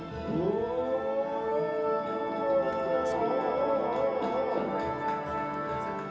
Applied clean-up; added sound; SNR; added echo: none; Musical instrument; 1 dB; reverberation time 0.6 s.